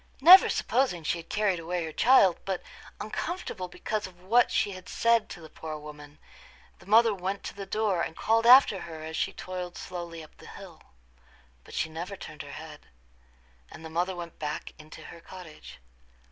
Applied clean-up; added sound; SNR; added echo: none; none; none; none.